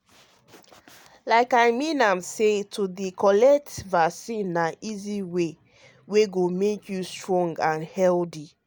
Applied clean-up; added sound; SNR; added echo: none; none; none; none.